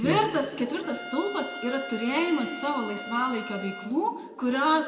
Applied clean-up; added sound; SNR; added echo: none; Trumpet; 12 dB; reverberation time 1.6 s.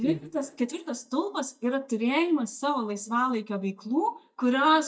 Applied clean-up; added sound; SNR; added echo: neural mask model DeepFilterNet 3.